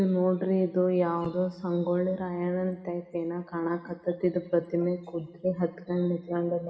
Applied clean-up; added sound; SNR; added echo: none; none; none; reverberation time 1.5 s.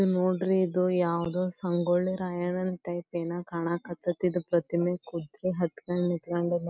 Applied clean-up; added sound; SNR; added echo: none; none; none; none.